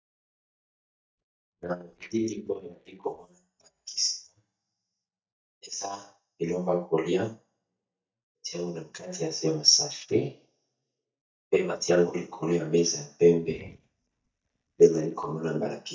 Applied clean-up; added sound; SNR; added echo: neural mask model DeepFilterNet 3.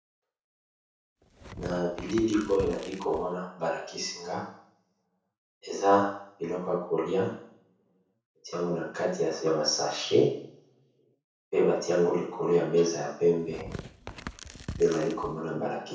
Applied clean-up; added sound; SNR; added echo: none; Tearing; 13 dB; reverberation time 0.6 s.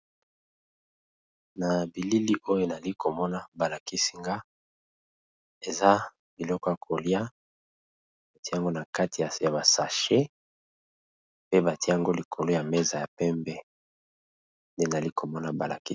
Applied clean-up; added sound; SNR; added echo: none; none; none; none.